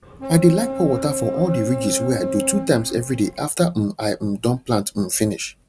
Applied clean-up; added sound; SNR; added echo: none; Boat, Water vehicle; 6 dB; none.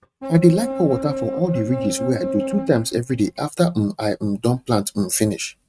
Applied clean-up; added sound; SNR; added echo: neural mask model RNNoise.